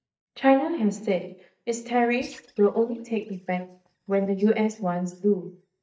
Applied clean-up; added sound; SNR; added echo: neural mask model DeepFilterNet 3.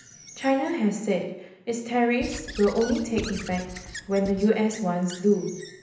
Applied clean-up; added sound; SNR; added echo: none; Squeak / Writing; 15 dB; reverberation time 0.8 s.